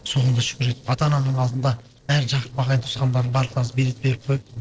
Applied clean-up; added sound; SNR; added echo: neural separator model SepFormer DNS4.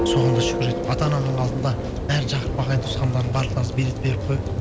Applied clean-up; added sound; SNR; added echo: none; Church bell; 2 dB; none.